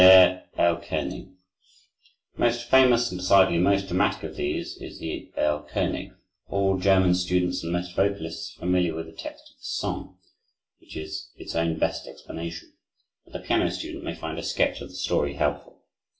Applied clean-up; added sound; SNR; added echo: none; none; none; reverberation time 0.3 s.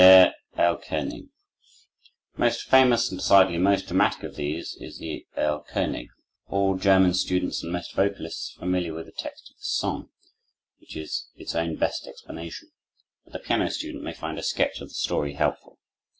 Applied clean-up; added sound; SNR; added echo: none; none; none; none.